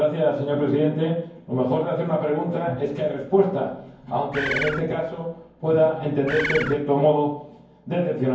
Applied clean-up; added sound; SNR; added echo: none; Bird; 4 dB; reverberation time 0.9 s.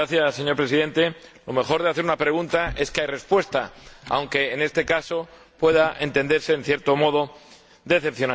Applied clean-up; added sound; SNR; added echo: none; none; none; none.